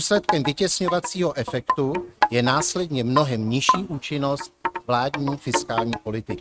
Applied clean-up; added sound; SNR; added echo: neural mask model RNNoise.